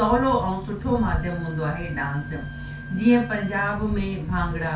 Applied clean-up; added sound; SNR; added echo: none; Bowed string instrument; 19 dB; reverberation time 0.3 s.